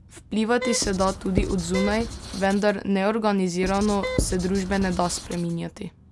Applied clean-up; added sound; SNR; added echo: none; Wind instrument, woodwind instrument + Writing; 7 dB; none.